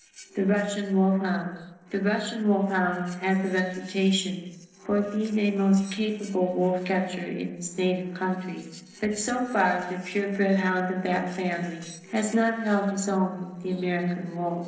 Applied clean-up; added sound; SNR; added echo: neural separator model SepFormer DNS4.